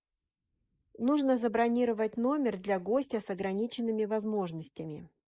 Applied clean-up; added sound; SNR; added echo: neural mask model Resemble Enhance denoiser.